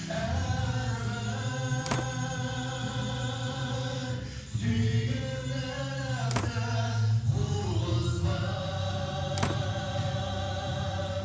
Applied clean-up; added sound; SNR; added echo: none; Slam; 13 dB; reverberation time 1.2 s.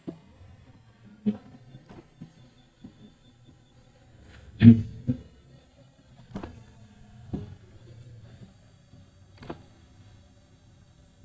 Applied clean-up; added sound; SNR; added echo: neural mask model DeepFilterNet 3.